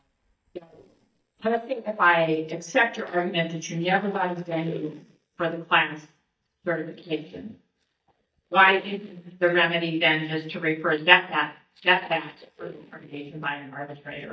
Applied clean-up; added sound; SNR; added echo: neural mask model DeepFilterNet 3.